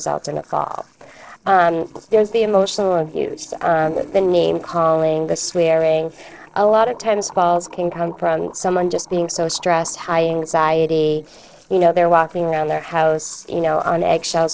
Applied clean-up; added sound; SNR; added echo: neural separator model SepFormer DNS4.